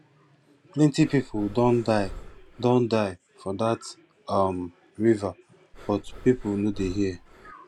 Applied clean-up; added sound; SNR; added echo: none; Breathing; 15 dB; none.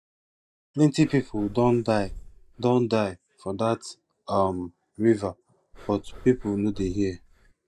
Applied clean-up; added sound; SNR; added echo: neural mask model DeepFilterNet 3.